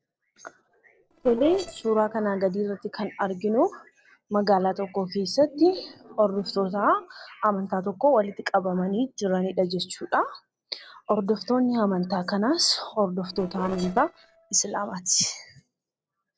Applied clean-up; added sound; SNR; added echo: neural separator model SepFormer DNS4.